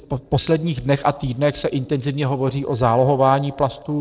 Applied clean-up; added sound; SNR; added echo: neural separator model SepFormer DNS4.